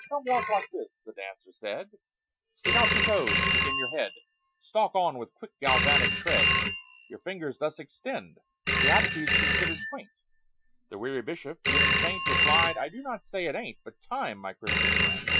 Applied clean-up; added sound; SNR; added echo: classical method Wiener filter.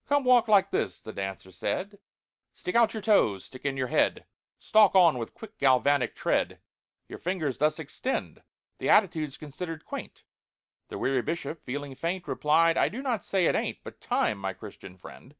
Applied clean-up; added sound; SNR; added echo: none; none; none; none.